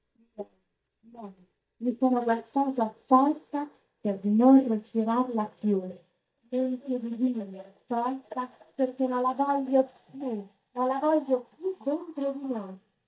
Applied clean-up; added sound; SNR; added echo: neural mask model DeepFilterNet 3.